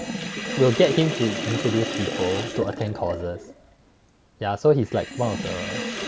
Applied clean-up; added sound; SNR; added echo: none; Sink (filling or washing); 6 dB; none.